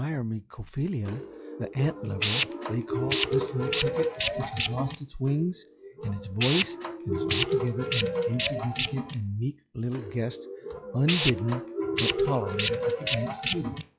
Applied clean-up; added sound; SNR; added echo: classical method log-MMSE.